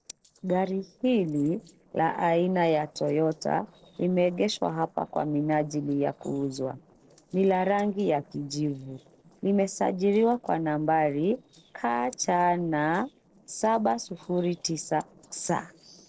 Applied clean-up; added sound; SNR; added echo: neural separator model SepFormer DNS4.